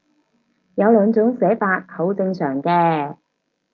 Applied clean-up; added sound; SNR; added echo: none; none; none; none.